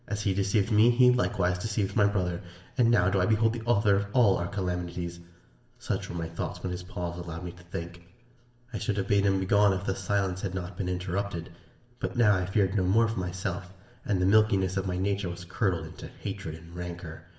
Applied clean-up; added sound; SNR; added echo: none; none; none; reverberation time 0.7 s.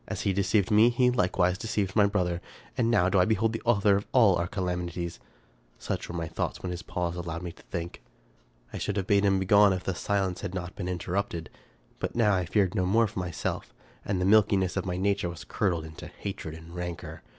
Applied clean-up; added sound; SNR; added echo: none; none; none; none.